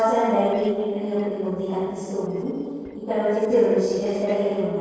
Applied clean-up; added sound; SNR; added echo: neural separator model SepFormer DNS4.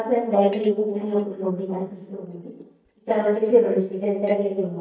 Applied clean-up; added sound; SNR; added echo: neural mask model DeepFilterNet 3.